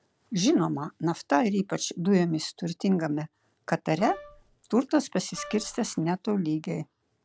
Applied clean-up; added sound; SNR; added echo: none; Wind instrument, woodwind instrument; 16 dB; none.